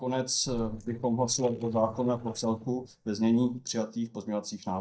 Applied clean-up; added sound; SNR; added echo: neural mask model DeepFilterNet 3.